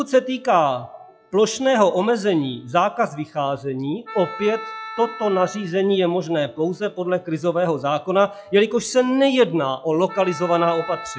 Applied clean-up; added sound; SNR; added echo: classical method log-MMSE.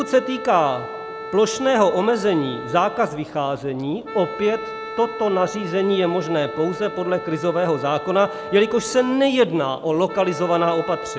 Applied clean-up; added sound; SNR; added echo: none; Wind instrument, woodwind instrument; 12 dB; none.